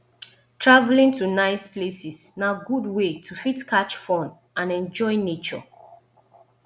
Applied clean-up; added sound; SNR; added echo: none; none; none; none.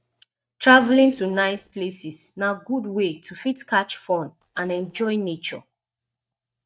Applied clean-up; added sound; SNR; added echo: neural mask model DeepFilterNet 3.